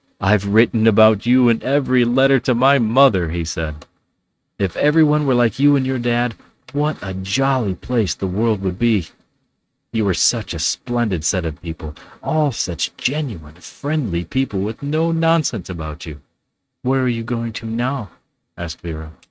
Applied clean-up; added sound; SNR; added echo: neural mask model RNNoise.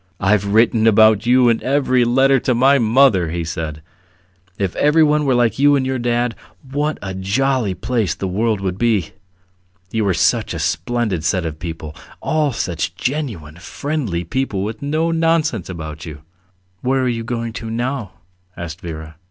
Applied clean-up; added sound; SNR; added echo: none; none; none; none.